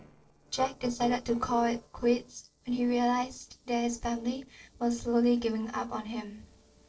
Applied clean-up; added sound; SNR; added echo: neural separator model SepFormer DNS4.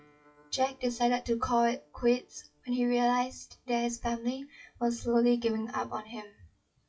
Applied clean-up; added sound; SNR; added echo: classical method WPE with log-MMSE.